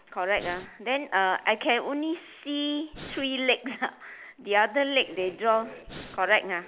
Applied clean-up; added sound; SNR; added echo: none; Breathing; 14 dB; none.